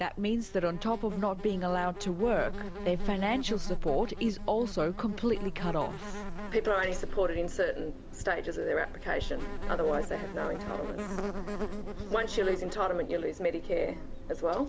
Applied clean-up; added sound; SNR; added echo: none; Insect; 5 dB; none.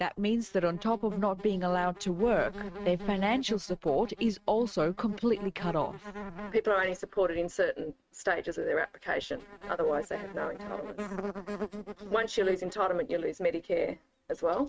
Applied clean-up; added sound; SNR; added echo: neural mask model RNNoise.